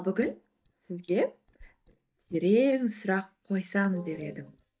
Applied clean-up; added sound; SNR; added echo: neural mask model DeepFilterNet 3.